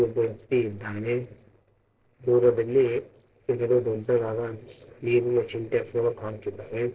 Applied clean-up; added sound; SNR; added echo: neural separator model SepFormer DNS4.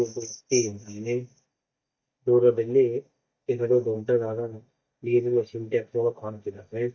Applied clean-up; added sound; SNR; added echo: neural mask model DeepFilterNet 3.